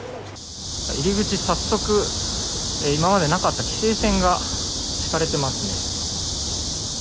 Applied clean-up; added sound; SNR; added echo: none; Musical instrument; 14 dB; none.